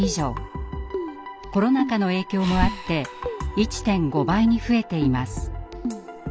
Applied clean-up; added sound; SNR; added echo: none; Breathing + Keyboard (musical); 8 dB; none.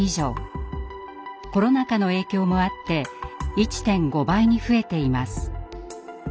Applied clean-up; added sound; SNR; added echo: none; none; none; none.